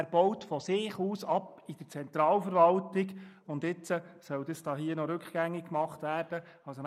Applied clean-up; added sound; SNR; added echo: neural mask model Resemble Enhance denoiser.